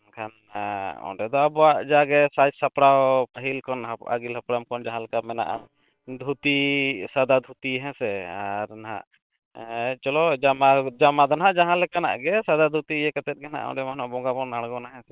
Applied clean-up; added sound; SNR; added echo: neural separator model SepFormer WHAM!.